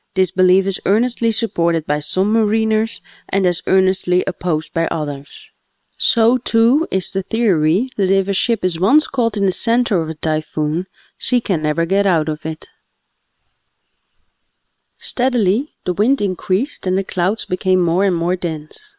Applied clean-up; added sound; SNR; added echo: neural separator model SepFormer WHAM!.